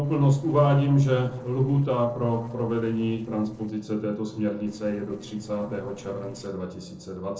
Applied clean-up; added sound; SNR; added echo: neural separator model SepFormer DNS4.